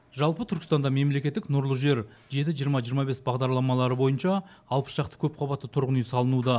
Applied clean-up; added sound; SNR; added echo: none; none; none; none.